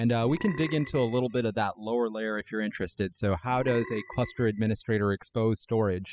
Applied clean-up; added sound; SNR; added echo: classical method spectral subtraction.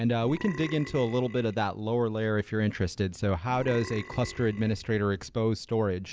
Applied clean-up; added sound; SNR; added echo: none; Burping, eructation; 15 dB; none.